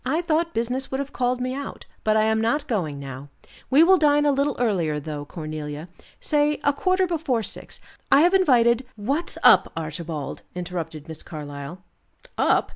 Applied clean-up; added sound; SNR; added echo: none; none; none; none.